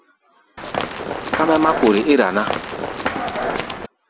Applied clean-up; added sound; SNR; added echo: none; Run; 3 dB; none.